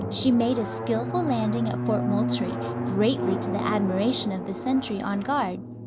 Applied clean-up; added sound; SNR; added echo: none; Drum; 4 dB; none.